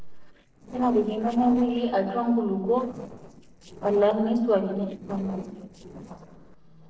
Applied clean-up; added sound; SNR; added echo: neural separator model SepFormer DNS4.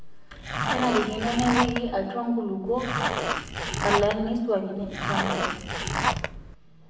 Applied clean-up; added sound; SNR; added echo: none; Zipper (clothing); 0 dB; reverberation time 0.9 s.